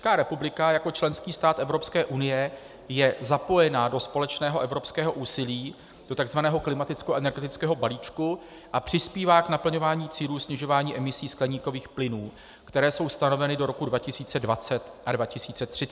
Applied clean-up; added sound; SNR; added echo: none; none; none; none.